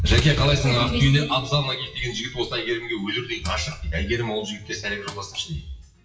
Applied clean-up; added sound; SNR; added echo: classical method WPE with log-MMSE.